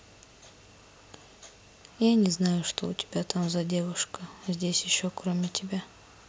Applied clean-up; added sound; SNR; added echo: none; none; none; none.